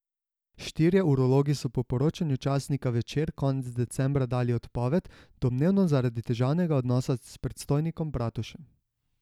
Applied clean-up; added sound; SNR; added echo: none; none; none; none.